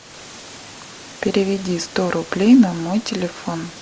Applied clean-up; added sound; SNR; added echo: none; none; none; none.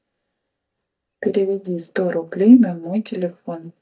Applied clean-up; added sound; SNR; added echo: neural mask model DeepFilterNet 3.